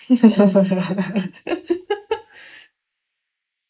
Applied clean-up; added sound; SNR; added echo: neural mask model Resemble Enhance denoiser.